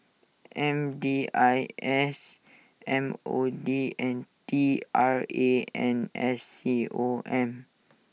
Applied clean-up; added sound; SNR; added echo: none; none; none; none.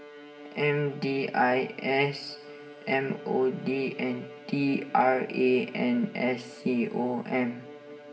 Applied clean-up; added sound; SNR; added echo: none; Bowed string instrument; 17 dB; reverberation time 2.0 s.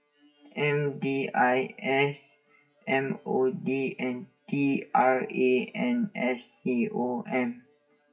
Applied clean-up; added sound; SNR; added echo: classical method WPE with log-MMSE.